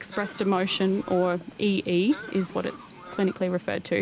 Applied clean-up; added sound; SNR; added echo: none; Cough + Train; 17 dB; none.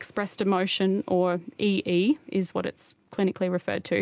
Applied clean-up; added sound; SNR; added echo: none; none; none; none.